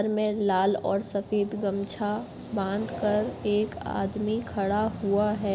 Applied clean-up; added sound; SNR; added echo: none; none; none; none.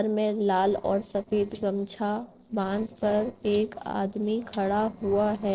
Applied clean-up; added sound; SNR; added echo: neural separator model SepFormer DNS4.